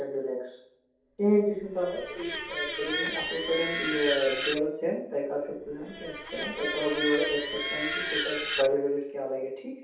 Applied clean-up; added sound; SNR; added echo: none; Screech; 4 dB; reverberation time 0.7 s.